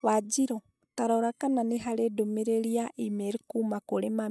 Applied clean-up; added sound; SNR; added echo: neural mask model DeepFilterNet 3.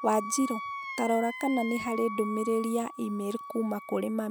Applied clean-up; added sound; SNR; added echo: none; Wind instrument, woodwind instrument; 10 dB; none.